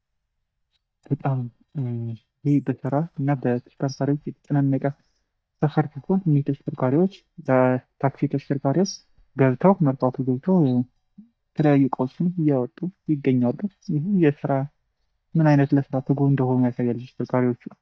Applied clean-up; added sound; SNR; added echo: neural mask model DeepFilterNet 3.